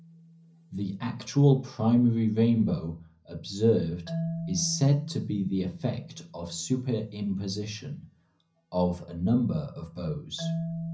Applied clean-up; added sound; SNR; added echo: none; Marimba, xylophone; 12 dB; reverberation time 0.4 s.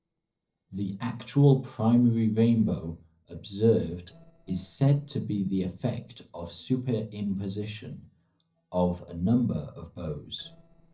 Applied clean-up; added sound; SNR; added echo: neural separator model SepFormer DNS4.